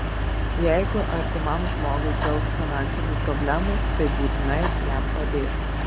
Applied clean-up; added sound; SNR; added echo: none; Mechanical fan; -4 dB; none.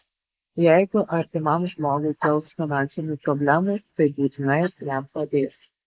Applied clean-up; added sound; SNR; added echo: neural mask model Resemble Enhance denoiser.